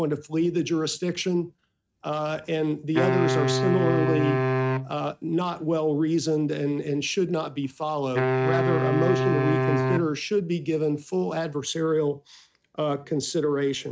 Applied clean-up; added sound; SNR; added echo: neural mask model RNNoise.